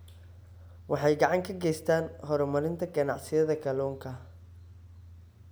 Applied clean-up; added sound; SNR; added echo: none; Idling / Engine starting / Accelerating, revving, vroom / Car; 20 dB; none.